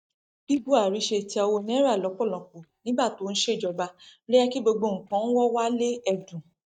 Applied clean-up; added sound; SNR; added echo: neural mask model DeepFilterNet 3.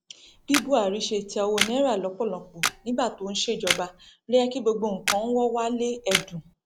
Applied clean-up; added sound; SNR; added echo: none; Camera; 6 dB; none.